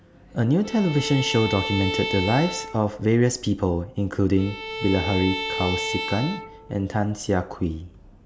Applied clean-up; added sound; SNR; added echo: none; Bowed string instrument; 8 dB; none.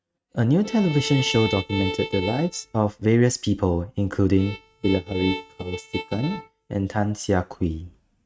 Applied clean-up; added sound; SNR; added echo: neural mask model RNNoise.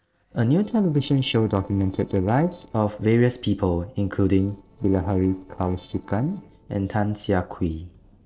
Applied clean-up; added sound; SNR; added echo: neural separator model SepFormer DNS4.